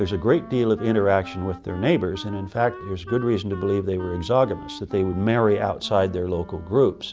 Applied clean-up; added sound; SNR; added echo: none; Wind instrument, woodwind instrument; 17 dB; none.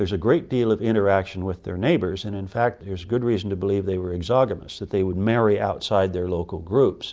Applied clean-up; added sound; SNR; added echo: none; none; none; none.